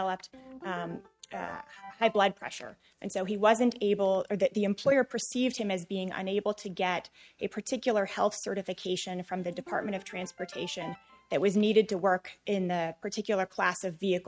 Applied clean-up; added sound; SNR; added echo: neural mask model RNNoise.